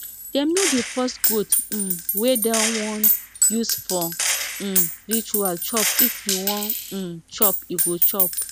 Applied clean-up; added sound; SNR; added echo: none; Gunshot, gunfire; -3 dB; none.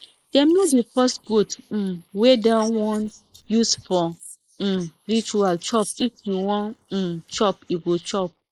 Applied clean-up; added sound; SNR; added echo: neural mask model Resemble Enhance denoiser.